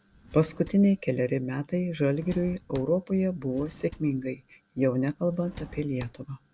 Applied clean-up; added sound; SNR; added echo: none; Drawer open or close; 20 dB; none.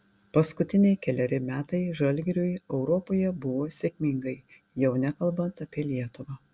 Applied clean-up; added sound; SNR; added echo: none; none; none; none.